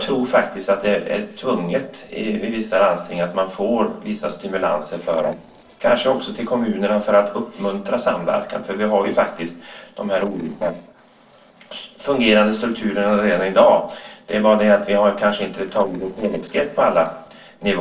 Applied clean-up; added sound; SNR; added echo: neural separator model SepFormer DNS4.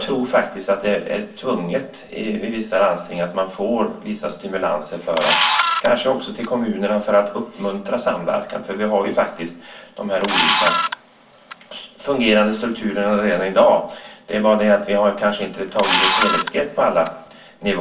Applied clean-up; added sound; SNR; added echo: none; Camera; 1 dB; reverberation time 0.3 s.